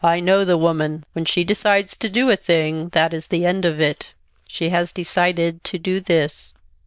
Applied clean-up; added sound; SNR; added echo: neural diffusion model UNIVERSE++.